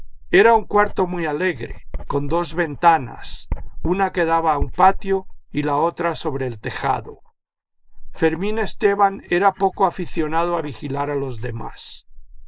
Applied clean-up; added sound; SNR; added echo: neural mask model Resemble Enhance denoiser.